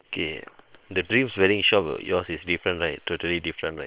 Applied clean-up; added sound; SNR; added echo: neural separator model SepFormer WHAM!.